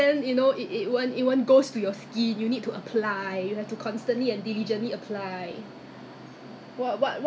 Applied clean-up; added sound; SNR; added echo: none; none; none; none.